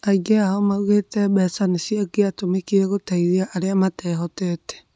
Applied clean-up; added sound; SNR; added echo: none; none; none; none.